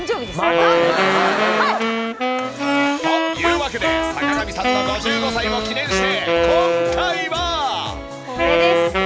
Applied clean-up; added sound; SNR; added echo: none; Wind instrument, woodwind instrument; -2 dB; none.